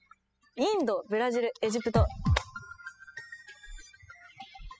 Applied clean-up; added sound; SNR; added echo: classical method spectral subtraction.